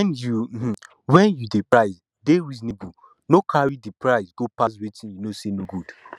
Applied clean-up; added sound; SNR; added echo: none; none; none; none.